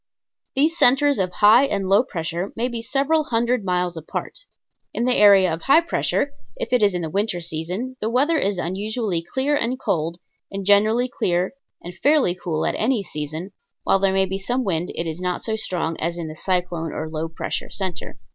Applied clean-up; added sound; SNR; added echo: none; none; none; none.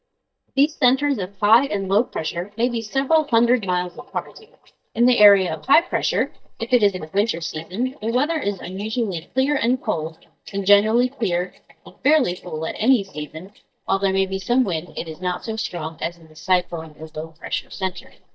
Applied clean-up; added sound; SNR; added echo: neural mask model DeepFilterNet 3.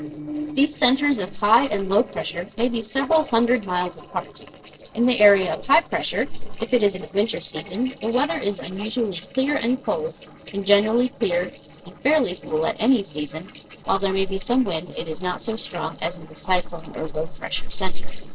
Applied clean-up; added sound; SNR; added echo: neural separator model SepFormer DNS4.